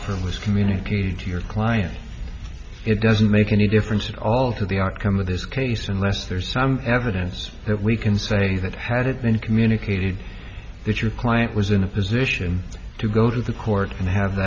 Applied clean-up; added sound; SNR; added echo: none; none; none; none.